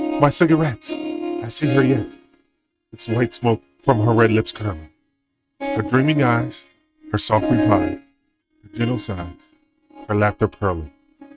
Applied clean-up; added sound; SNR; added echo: neural mask model RNNoise.